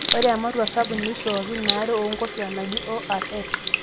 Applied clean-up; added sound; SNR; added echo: none; Sink (filling or washing) / Water tap, faucet; 3 dB; none.